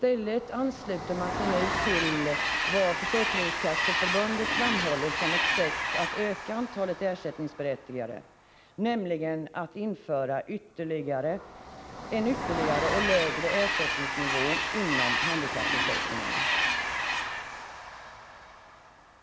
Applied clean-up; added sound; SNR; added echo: none; Train; 0 dB; none.